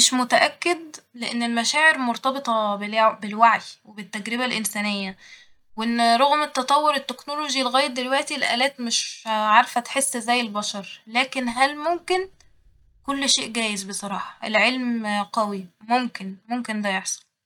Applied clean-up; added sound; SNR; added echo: neural mask model DeepFilterNet 3.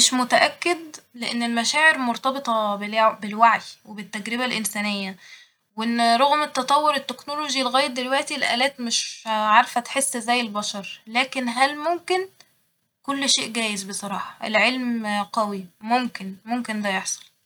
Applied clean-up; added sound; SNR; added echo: none; none; none; none.